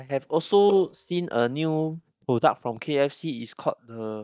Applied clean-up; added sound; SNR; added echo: neural mask model DeepFilterNet 3.